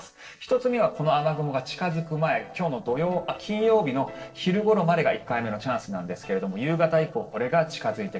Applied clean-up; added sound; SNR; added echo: neural separator model SepFormer DNS4.